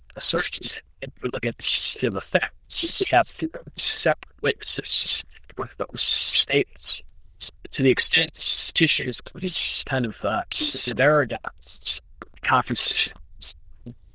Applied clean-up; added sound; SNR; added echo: neural diffusion model UNIVERSE++.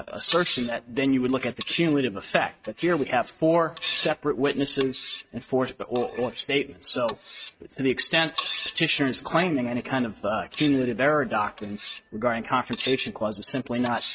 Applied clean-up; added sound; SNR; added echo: neural mask model RNNoise.